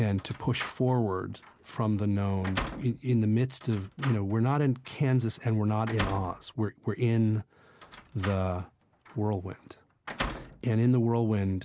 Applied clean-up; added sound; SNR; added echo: none; Slam; 13 dB; none.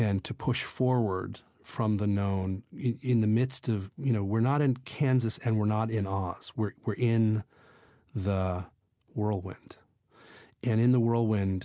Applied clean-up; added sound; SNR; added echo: none; none; none; none.